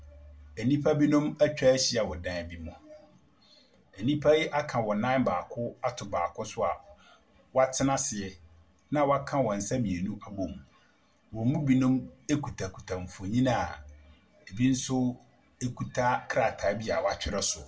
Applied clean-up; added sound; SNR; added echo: none; none; none; reverberation time 0.2 s.